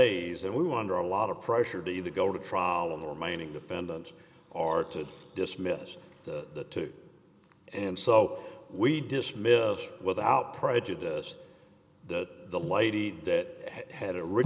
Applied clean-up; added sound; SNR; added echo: none; none; none; none.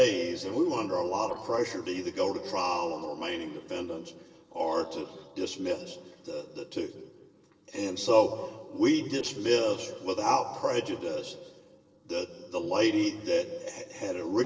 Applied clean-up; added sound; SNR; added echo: neural separator model SepFormer DNS4.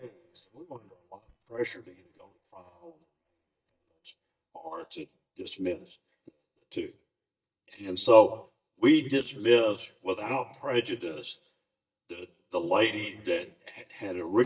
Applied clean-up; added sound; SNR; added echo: neural mask model DeepFilterNet 3.